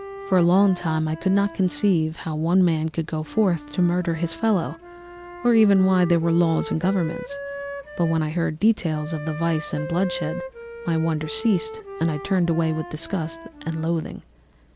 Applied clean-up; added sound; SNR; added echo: none; Wind instrument, woodwind instrument; 14 dB; none.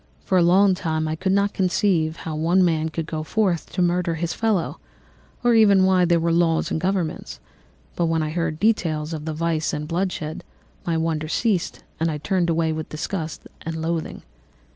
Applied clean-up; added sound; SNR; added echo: none; none; none; none.